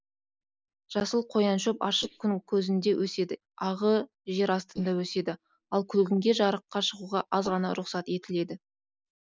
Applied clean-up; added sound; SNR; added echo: neural mask model Resemble Enhance denoiser.